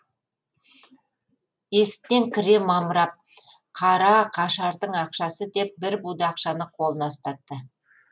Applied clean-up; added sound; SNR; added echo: none; none; none; none.